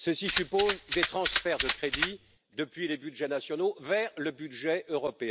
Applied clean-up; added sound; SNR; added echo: none; Rattle (instrument); 1 dB; none.